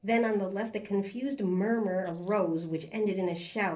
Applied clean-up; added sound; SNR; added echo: neural separator model SepFormer DNS4.